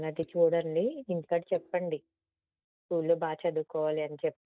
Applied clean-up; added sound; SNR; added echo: neural mask model DeepFilterNet 3.